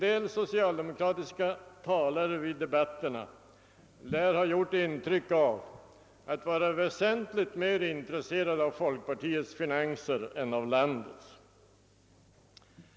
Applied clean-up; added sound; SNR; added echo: none; none; none; none.